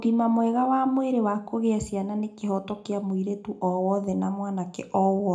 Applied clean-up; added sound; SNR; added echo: none; none; none; reverberation time 0.3 s.